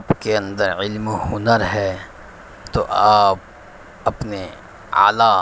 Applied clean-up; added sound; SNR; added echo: none; none; none; none.